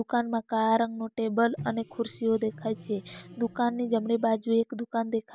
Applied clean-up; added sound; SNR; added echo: none; Microwave oven; 17 dB; none.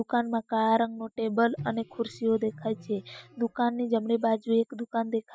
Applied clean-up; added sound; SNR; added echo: classical method Wiener filter.